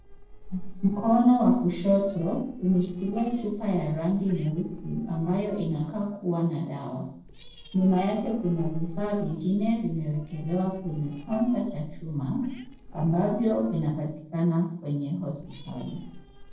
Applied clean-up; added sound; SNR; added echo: neural separator model SepFormer DNS4.